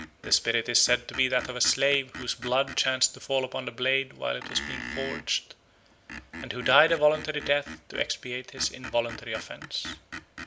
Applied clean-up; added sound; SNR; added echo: none; Screech; 14 dB; none.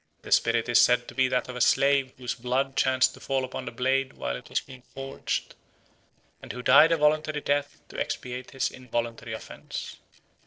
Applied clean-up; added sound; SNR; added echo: neural separator model SepFormer DNS4.